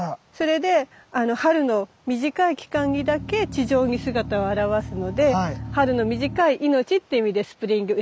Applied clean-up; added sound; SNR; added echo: none; Engine; 11 dB; none.